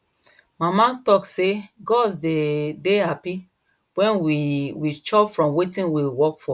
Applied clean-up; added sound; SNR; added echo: none; none; none; none.